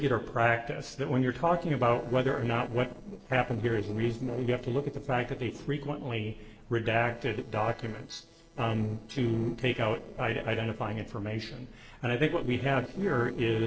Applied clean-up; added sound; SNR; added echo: neural separator model SepFormer DNS4.